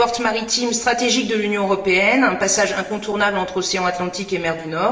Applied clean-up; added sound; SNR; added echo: none; none; none; reverberation time 1.0 s.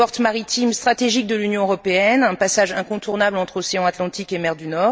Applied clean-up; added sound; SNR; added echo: none; none; none; none.